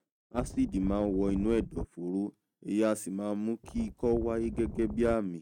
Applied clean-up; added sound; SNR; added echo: neural mask model RNNoise.